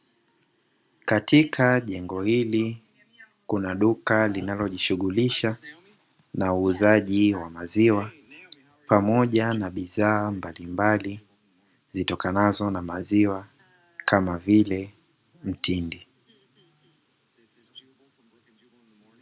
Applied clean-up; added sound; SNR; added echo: none; none; none; none.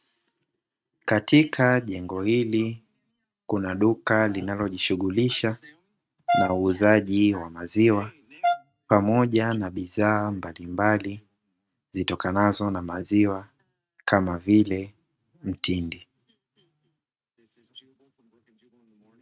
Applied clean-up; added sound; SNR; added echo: neural mask model RNNoise.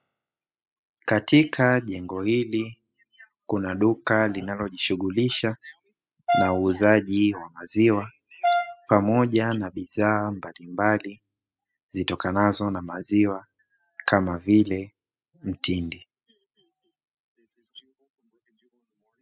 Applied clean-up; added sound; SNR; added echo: classical method spectral subtraction.